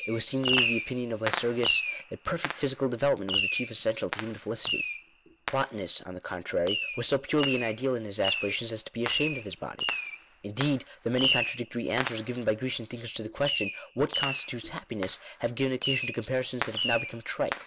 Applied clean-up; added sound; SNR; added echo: none; Fireworks; 3 dB; none.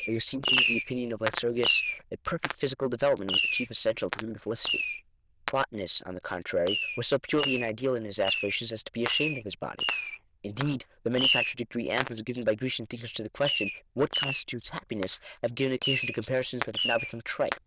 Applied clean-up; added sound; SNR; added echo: neural diffusion model UNIVERSE++.